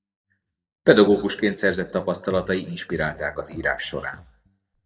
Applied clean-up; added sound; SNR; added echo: neural mask model DeepFilterNet 3.